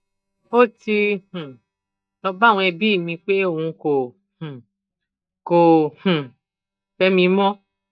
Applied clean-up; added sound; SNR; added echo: neural mask model DeepFilterNet 3.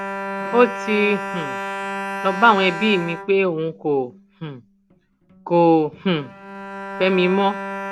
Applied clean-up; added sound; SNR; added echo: none; Bowed string instrument; 9 dB; none.